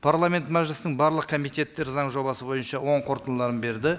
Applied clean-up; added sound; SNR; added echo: none; none; none; none.